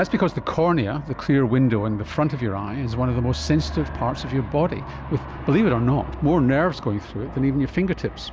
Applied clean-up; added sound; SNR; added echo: none; Aircraft; 12 dB; none.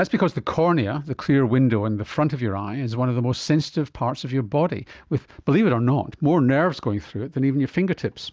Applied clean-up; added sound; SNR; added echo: none; none; none; none.